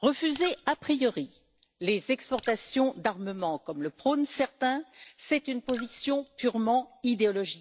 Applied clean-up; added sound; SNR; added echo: none; Raindrop / Splash, splatter; 18 dB; none.